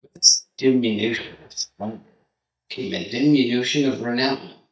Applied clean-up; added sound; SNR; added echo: neural mask model DeepFilterNet 3.